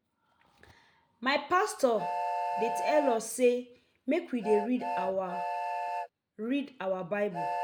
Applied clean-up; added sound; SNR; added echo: none; Train; 5 dB; none.